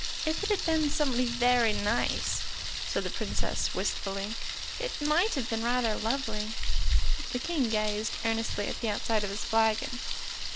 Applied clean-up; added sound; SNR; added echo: none; Thunder; 8 dB; none.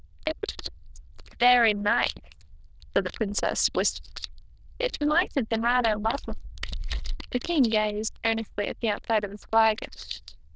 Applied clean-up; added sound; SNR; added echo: neural diffusion model UNIVERSE++.